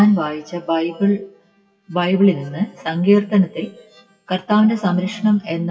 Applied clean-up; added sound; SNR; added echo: classical method WPE with log-MMSE.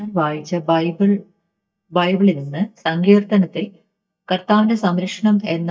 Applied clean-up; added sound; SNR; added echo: neural mask model DeepFilterNet 3.